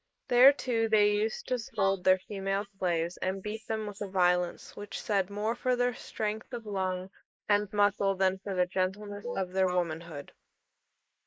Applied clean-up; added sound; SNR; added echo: neural mask model Resemble Enhance denoiser.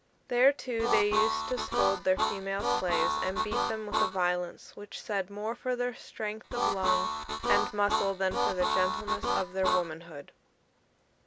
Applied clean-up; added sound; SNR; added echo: none; Harmonica; -2 dB; none.